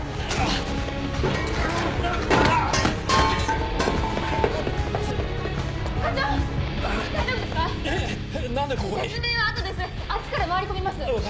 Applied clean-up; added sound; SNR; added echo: none; none; none; none.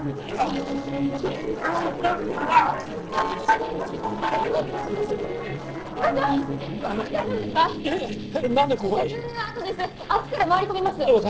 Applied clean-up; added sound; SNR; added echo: neural separator model SepFormer DNS4.